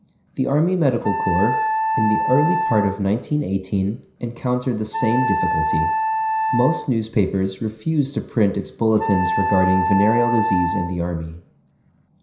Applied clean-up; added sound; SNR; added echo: none; Wind instrument, woodwind instrument; 3 dB; reverberation time 0.5 s.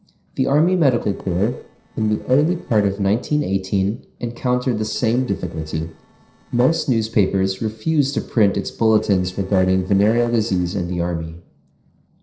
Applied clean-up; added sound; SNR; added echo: neural separator model SepFormer DNS4.